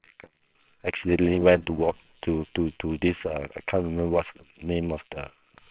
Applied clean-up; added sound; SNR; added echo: neural separator model SepFormer WHAMR!.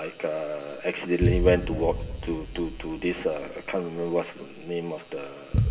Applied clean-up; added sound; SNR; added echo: none; Boom; 3 dB; reverberation time 2.8 s.